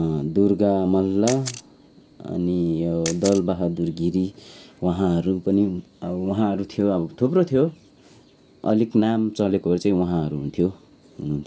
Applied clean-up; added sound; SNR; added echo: none; Camera; 14 dB; none.